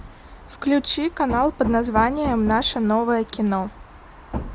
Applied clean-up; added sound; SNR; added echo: none; none; none; none.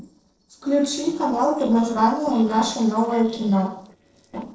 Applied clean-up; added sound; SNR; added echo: neural separator model SepFormer DNS4.